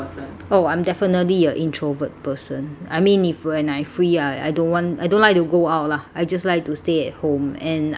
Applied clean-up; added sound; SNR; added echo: none; none; none; none.